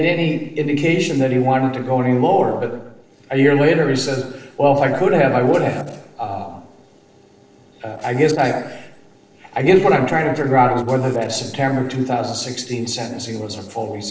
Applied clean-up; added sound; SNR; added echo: neural separator model SepFormer DNS4.